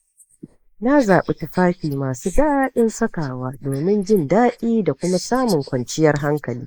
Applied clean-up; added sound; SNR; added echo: neural mask model Resemble Enhance denoiser.